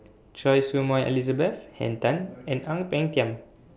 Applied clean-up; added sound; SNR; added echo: none; none; none; none.